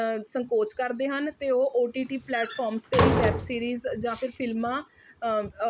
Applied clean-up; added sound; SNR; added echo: none; Slam; 0 dB; none.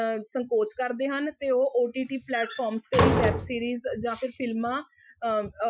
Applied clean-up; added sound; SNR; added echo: classical method Wiener filter.